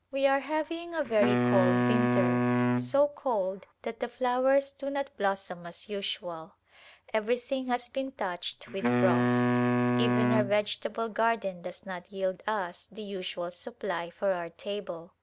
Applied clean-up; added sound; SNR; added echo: none; Wind instrument, woodwind instrument; -3 dB; none.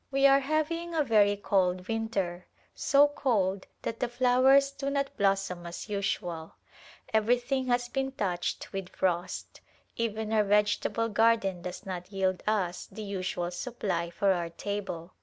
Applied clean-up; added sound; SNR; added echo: none; none; none; none.